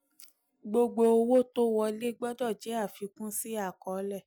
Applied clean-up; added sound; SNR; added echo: none; none; none; none.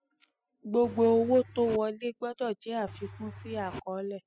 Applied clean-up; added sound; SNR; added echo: classical method spectral subtraction.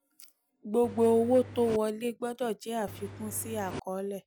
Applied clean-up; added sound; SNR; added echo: none; Engine; 13 dB; none.